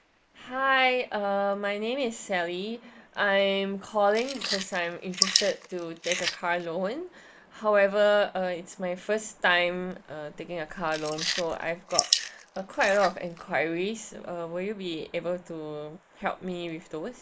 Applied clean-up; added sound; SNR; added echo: neural mask model Resemble Enhance denoiser.